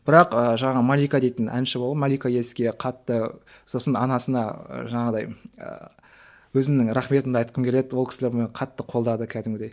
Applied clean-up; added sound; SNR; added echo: none; none; none; none.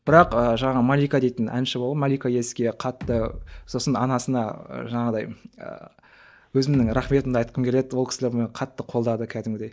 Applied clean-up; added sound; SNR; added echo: neural mask model DeepFilterNet 3.